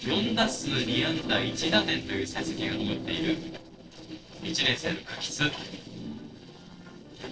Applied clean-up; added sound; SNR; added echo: neural separator model SepFormer DNS4.